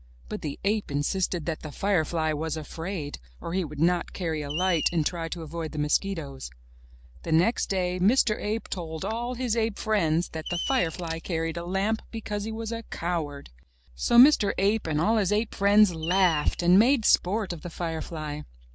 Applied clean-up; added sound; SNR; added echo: none; Scissors + Screech; 14 dB; none.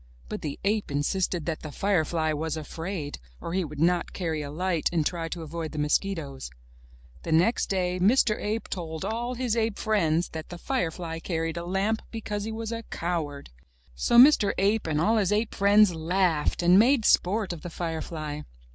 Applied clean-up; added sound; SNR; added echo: none; none; none; none.